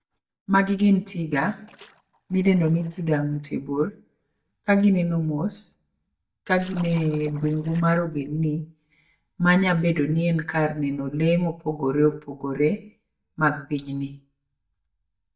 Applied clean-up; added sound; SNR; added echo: neural mask model DeepFilterNet 3.